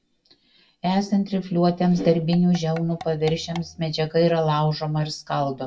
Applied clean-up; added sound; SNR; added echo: none; Tap / Percussion; 20 dB; reverberation time 0.1 s.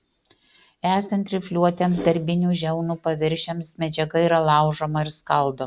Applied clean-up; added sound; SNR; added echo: none; none; none; none.